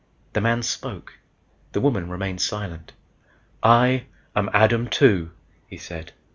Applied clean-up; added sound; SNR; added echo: none; none; none; none.